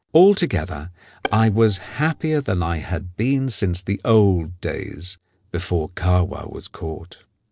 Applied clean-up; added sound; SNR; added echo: neural separator model SepFormer DNS4.